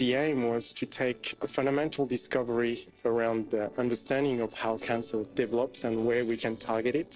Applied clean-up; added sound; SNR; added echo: neural separator model SepFormer DNS4.